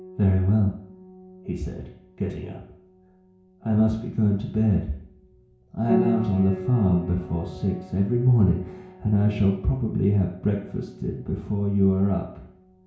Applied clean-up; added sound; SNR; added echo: none; Piano; 13 dB; reverberation time 0.6 s.